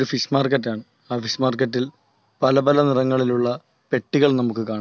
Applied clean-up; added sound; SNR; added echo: none; none; none; none.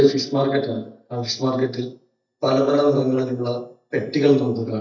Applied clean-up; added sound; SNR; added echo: neural mask model DeepFilterNet 3.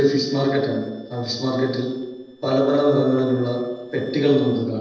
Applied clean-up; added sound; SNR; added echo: neural separator model SepFormer DNS4.